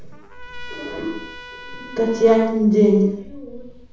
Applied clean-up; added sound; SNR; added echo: none; Trumpet; 20 dB; reverberation time 0.7 s.